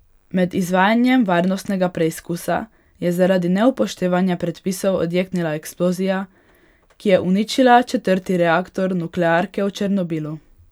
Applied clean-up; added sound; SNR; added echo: none; none; none; none.